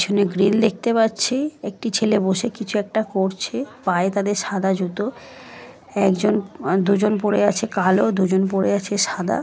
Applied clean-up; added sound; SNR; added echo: none; none; none; none.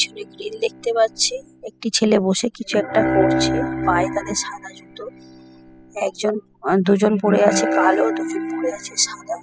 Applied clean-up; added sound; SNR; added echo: classical method spectral subtraction.